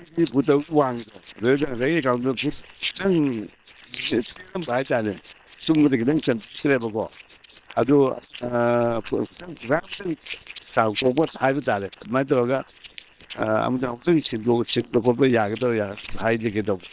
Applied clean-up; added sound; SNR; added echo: neural separator model SepFormer WHAM!.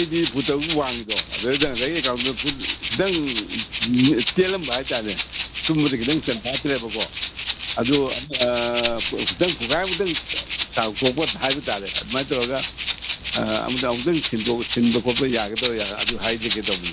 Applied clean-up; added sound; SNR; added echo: none; Rattle (instrument); 4 dB; none.